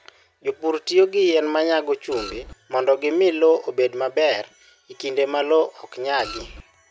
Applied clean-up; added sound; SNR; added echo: none; Printer; 14 dB; none.